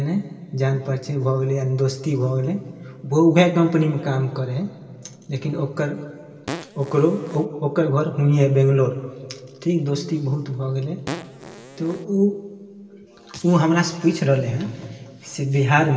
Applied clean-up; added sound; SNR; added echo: none; Fart; 13 dB; reverberation time 2.0 s.